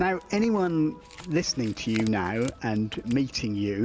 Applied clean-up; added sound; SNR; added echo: none; Chink, clink / Domestic sounds, home sounds; 19 dB; none.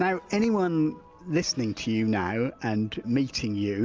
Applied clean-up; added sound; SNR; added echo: none; none; none; none.